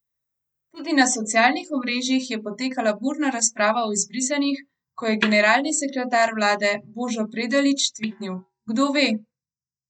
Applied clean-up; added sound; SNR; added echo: neural mask model DeepFilterNet 3.